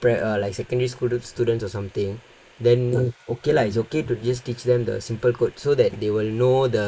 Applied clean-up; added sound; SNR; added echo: neural mask model Resemble Enhance denoiser.